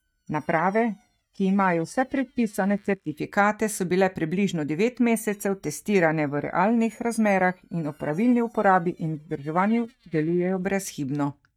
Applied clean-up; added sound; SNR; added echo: neural mask model DeepFilterNet 3.